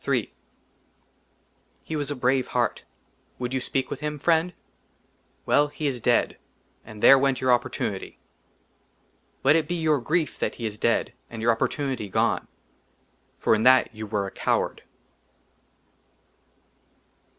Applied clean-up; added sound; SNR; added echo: none; none; none; none.